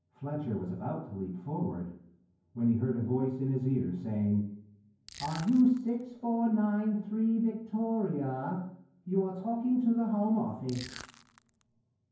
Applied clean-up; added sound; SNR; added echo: none; Crushing; 18 dB; reverberation time 0.9 s.